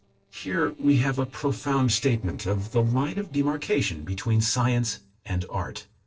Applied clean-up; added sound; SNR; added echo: neural separator model SepFormer DNS4.